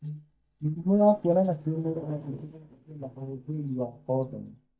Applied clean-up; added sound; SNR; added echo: neural mask model DeepFilterNet 3.